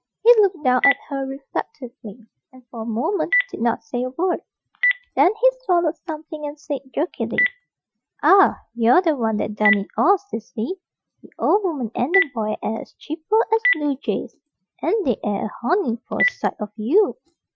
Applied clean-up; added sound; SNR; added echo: classical method Wiener filter.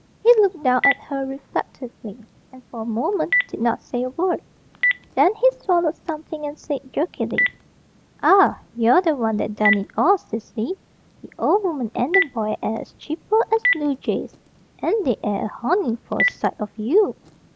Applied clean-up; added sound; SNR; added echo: none; Telephone; 8 dB; none.